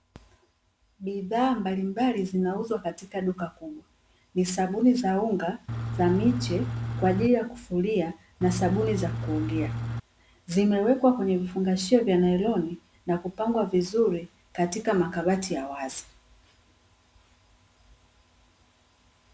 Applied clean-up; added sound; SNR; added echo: none; Engine / Truck; 4 dB; none.